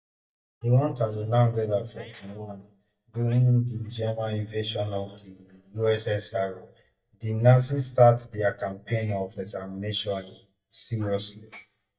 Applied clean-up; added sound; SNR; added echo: neural mask model DeepFilterNet 3.